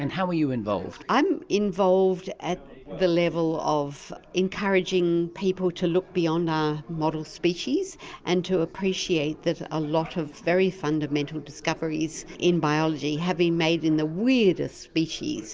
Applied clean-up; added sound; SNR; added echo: none; none; none; none.